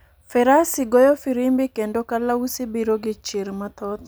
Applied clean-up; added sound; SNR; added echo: none; none; none; none.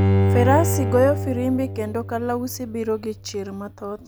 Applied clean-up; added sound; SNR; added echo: none; Bowed string instrument; 0 dB; none.